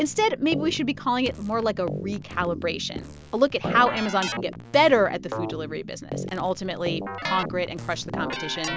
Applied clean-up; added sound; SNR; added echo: none; Keyboard (musical); 8 dB; none.